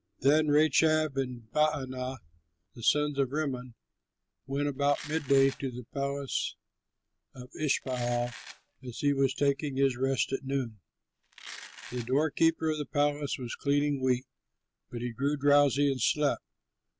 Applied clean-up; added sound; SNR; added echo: none; Domestic sounds, home sounds; 17 dB; none.